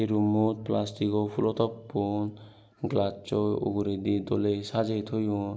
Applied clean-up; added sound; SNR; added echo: none; none; none; none.